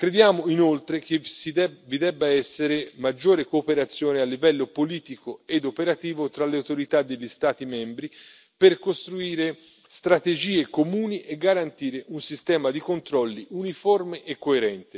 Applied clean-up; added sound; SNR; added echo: none; none; none; none.